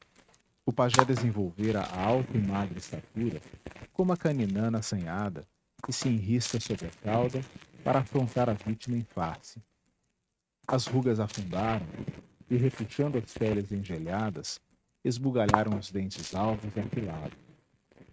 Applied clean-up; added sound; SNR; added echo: neural mask model RNNoise.